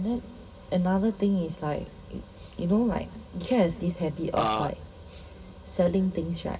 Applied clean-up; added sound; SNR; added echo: none; Burping, eructation; -2 dB; reverberation time 1.6 s.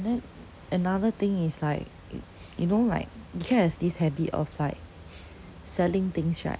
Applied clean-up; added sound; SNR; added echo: none; none; none; none.